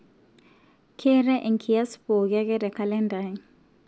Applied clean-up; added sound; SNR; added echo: none; none; none; none.